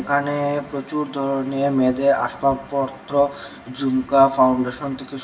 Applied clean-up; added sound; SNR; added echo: none; none; none; reverberation time 0.7 s.